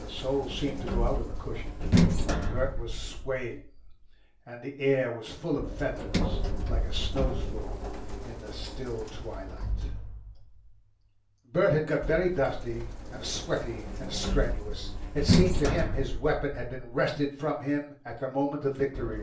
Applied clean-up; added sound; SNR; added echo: none; Sliding door; -1 dB; reverberation time 0.3 s.